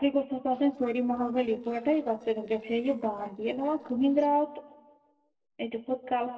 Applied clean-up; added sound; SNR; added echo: neural separator model SepFormer DNS4.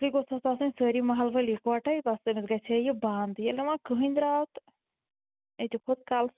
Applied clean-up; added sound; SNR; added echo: none; none; none; none.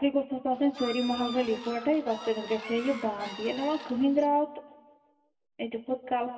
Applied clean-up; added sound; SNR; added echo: none; Bird / Fowl; 13 dB; reverberation time 1.3 s.